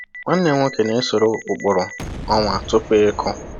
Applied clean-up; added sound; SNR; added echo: none; Boom; 14 dB; none.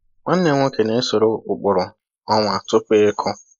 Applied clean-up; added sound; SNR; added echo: neural mask model Resemble Enhance denoiser.